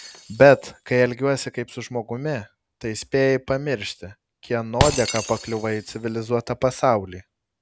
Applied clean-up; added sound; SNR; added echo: none; Shatter; 12 dB; none.